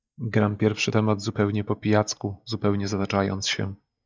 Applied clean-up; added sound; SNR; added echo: neural mask model DeepFilterNet 3.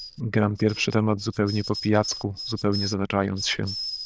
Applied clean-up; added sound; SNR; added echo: neural diffusion model UNIVERSE++.